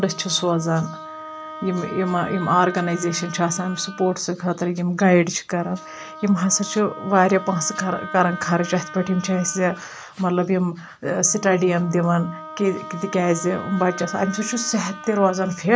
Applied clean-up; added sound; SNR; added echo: none; Wind instrument, woodwind instrument; 14 dB; none.